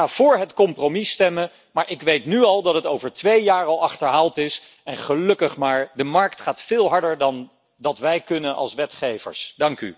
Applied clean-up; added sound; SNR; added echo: none; none; none; none.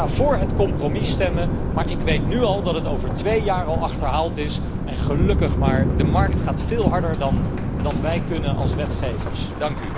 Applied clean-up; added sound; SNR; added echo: none; Thunder; -4 dB; none.